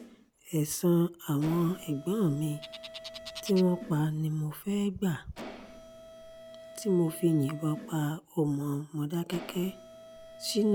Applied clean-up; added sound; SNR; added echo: none; Bird + Mechanisms; 17 dB; none.